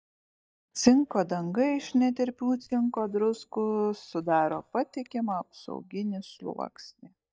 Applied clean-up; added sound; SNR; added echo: neural mask model DeepFilterNet 3.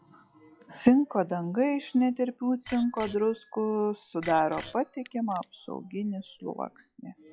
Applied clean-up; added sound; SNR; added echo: classical method log-MMSE.